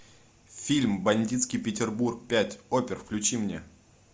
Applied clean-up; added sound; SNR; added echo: none; none; none; none.